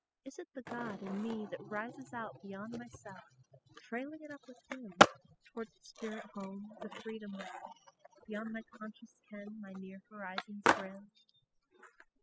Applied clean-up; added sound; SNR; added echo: classical method spectral subtraction.